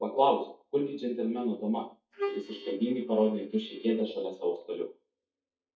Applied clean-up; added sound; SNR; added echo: neural mask model DeepFilterNet 3.